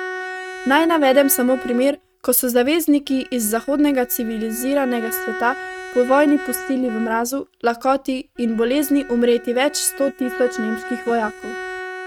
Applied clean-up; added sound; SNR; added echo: neural mask model RNNoise.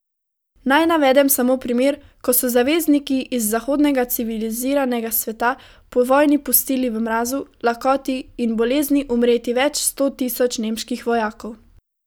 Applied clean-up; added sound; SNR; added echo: none; none; none; none.